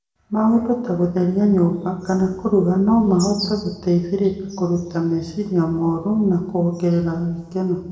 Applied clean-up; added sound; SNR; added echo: none; none; none; reverberation time 1.0 s.